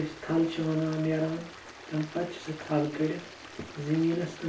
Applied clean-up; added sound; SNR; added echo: none; Stream; 16 dB; reverberation time 0.4 s.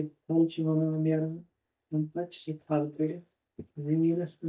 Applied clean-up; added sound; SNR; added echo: neural mask model DeepFilterNet 3.